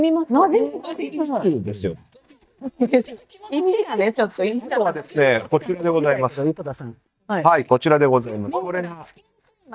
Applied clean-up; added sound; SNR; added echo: neural mask model DeepFilterNet 3.